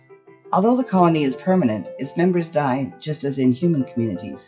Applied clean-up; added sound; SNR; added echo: classical method WPE with log-MMSE.